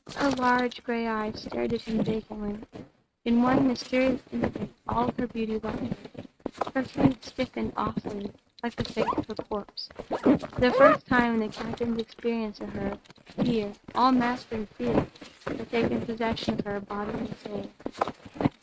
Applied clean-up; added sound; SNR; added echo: neural mask model RNNoise.